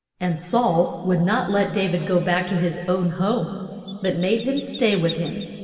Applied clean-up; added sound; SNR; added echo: none; Chirp, tweet; 17 dB; reverberation time 2.4 s.